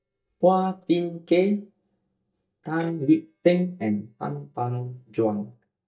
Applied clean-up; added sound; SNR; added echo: neural mask model DeepFilterNet 3.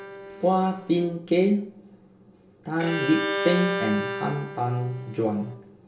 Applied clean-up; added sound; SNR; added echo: none; Bowed string instrument; 7 dB; reverberation time 0.3 s.